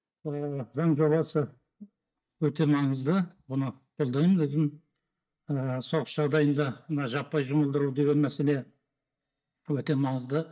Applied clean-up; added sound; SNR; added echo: neural mask model DeepFilterNet 3.